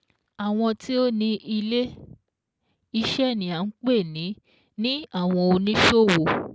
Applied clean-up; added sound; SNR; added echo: none; none; none; none.